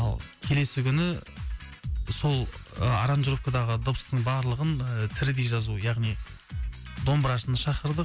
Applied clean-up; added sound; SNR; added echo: none; none; none; none.